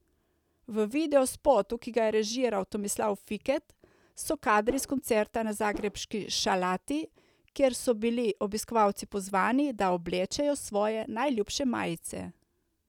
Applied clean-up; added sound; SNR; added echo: none; Whoosh, swoosh, swish; 12 dB; none.